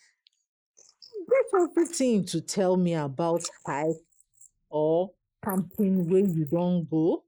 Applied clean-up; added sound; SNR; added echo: neural mask model Resemble Enhance denoiser.